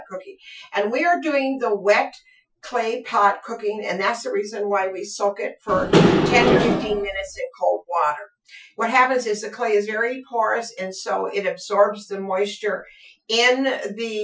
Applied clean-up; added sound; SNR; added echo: classical method Wiener filter.